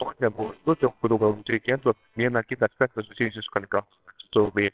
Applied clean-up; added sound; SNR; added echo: neural separator model SepFormer WHAMR!.